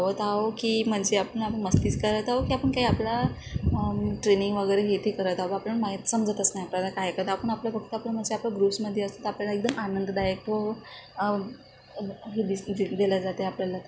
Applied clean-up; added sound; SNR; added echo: none; none; none; none.